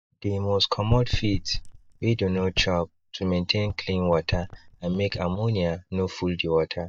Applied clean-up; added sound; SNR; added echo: neural mask model DeepFilterNet 3.